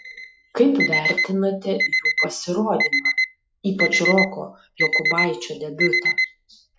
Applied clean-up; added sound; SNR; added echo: classical method log-MMSE.